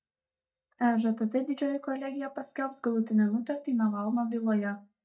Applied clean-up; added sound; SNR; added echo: neural mask model DeepFilterNet 3.